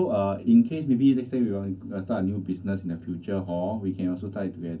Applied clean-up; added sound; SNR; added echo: none; none; none; reverberation time 0.4 s.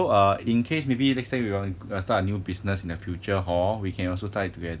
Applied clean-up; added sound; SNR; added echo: none; none; none; none.